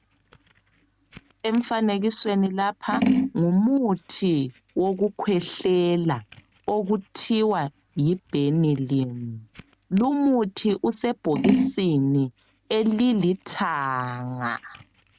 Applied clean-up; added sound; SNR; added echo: none; Scissors; 9 dB; none.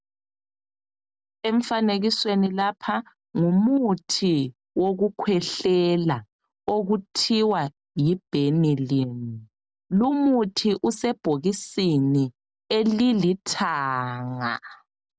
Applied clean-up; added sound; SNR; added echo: none; none; none; none.